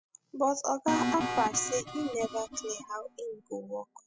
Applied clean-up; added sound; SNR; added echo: classical method spectral subtraction.